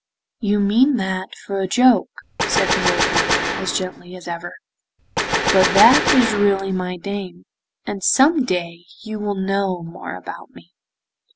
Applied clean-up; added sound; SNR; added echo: none; Gunshot, gunfire; 0 dB; none.